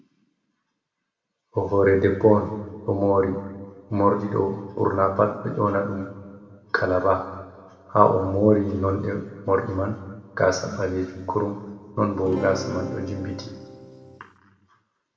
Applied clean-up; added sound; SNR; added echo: none; Acoustic guitar / Strum; 10 dB; reverberation time 1.7 s.